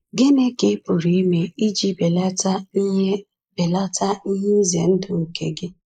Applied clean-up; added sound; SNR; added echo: neural mask model Resemble Enhance denoiser.